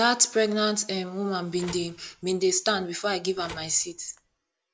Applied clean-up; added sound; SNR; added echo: none; Telephone; 20 dB; none.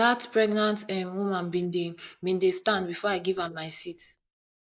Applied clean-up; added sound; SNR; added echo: neural mask model Resemble Enhance denoiser.